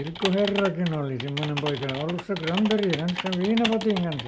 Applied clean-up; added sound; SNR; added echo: none; Typing; 8 dB; none.